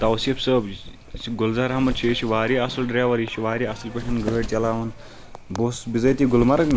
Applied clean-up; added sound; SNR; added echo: none; Wind; 11 dB; none.